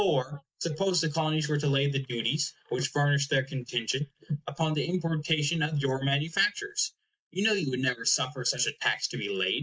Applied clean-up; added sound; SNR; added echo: neural mask model Resemble Enhance denoiser.